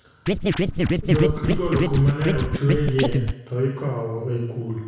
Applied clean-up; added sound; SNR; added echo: none; Scratching (performance technique); -2 dB; reverberation time 1.0 s.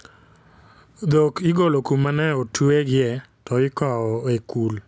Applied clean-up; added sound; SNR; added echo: none; none; none; none.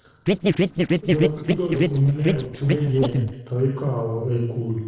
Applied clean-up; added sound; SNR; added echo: neural separator model SepFormer DNS4.